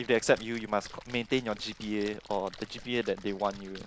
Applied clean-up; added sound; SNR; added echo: none; Splash, splatter; 18 dB; none.